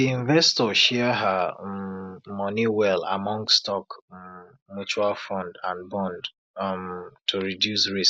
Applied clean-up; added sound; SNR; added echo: none; none; none; none.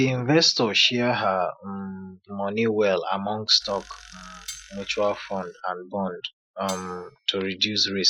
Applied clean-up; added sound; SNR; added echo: classical method Wiener filter.